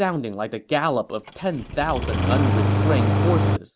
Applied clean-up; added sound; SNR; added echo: none; Engine starting; -4 dB; none.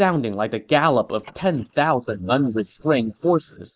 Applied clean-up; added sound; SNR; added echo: neural mask model Resemble Enhance denoiser.